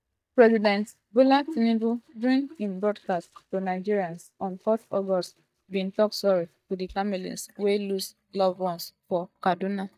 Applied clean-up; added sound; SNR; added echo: neural mask model DeepFilterNet 3.